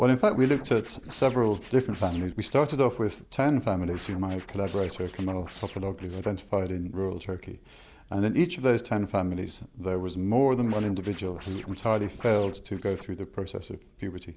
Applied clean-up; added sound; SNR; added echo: none; Scratching (performance technique); 19 dB; none.